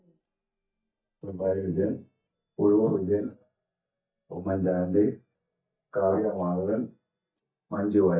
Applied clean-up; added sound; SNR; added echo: neural mask model DeepFilterNet 3.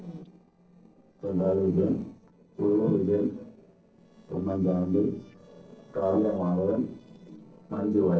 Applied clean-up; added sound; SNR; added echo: neural separator model SepFormer DNS4.